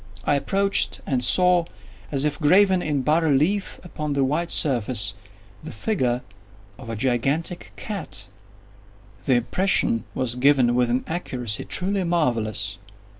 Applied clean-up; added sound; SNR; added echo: none; none; none; none.